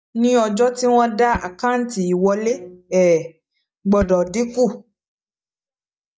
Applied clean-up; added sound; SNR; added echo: neural mask model DeepFilterNet 3.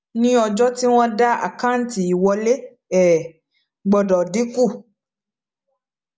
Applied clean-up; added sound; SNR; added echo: none; none; none; none.